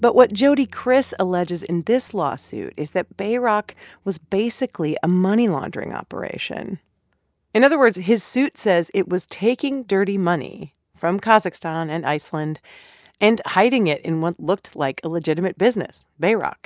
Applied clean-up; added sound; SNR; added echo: none; none; none; none.